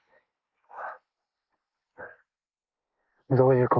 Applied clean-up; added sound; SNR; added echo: neural mask model Resemble Enhance denoiser.